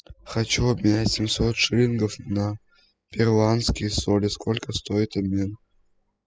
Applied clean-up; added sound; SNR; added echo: classical method spectral subtraction.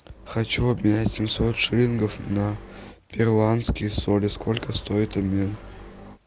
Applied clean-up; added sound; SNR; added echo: none; Motorcycle; 18 dB; none.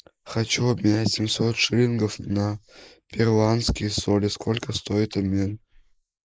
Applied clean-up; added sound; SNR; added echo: neural mask model Resemble Enhance denoiser.